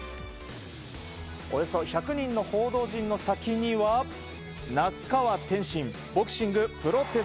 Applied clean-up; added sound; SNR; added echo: none; none; none; none.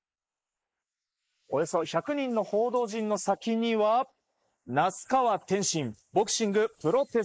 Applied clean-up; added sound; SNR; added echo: neural mask model Resemble Enhance denoiser.